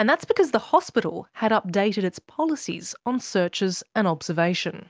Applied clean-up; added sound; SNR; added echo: none; none; none; none.